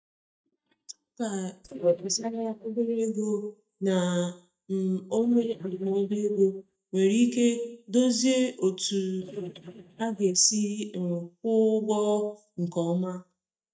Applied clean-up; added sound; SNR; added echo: neural mask model DeepFilterNet 3.